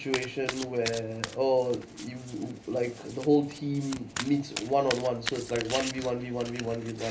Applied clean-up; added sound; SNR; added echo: none; Domestic sounds, home sounds; 10 dB; reverberation time 0.3 s.